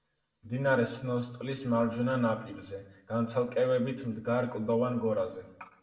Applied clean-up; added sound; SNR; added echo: none; none; none; reverberation time 0.6 s.